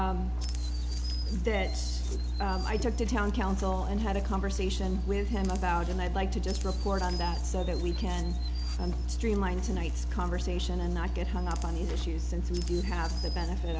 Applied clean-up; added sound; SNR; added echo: none; Chirp, tweet; 20 dB; none.